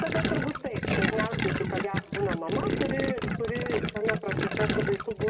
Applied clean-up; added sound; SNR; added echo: none; Gurgling; -2 dB; reverberation time 0.9 s.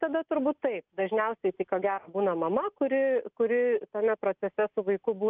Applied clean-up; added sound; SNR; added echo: none; none; none; none.